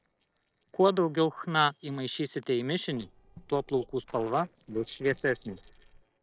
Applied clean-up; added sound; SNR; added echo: neural separator model SepFormer DNS4.